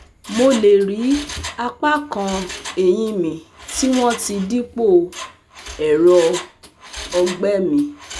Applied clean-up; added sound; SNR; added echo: none; Mechanisms; 15 dB; none.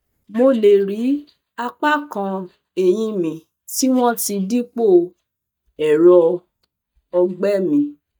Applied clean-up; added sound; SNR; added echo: neural mask model DeepFilterNet 3.